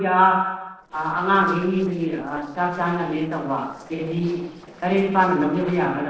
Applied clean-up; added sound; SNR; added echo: neural separator model SepFormer DNS4.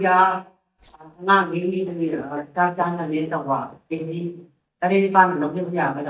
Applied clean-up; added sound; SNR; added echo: neural mask model DeepFilterNet 3.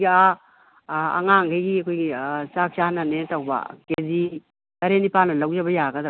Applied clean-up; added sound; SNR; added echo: none; none; none; none.